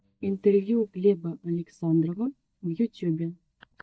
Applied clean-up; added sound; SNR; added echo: neural mask model DeepFilterNet 3.